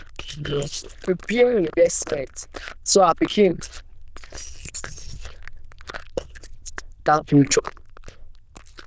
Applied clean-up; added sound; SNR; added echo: neural diffusion model UNIVERSE++.